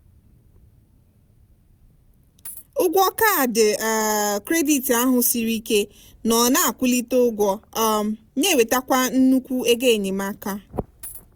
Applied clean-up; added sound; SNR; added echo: none; Coin (dropping); 16 dB; none.